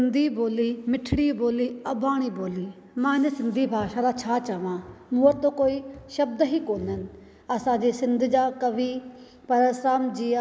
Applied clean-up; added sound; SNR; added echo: none; none; none; none.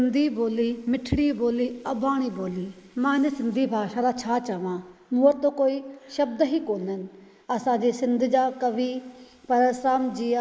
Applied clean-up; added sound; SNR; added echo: neural mask model Resemble Enhance denoiser.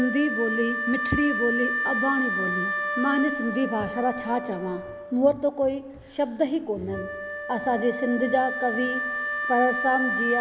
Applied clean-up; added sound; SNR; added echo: none; Wind instrument, woodwind instrument; 4 dB; none.